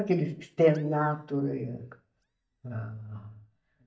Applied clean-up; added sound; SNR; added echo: neural mask model DeepFilterNet 3.